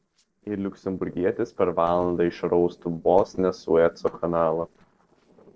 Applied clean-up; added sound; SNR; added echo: neural separator model SepFormer DNS4.